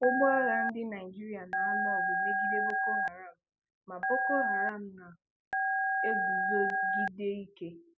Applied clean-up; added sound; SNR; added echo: none; Telephone; -4 dB; none.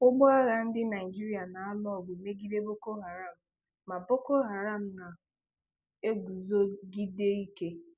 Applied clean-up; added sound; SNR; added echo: none; none; none; none.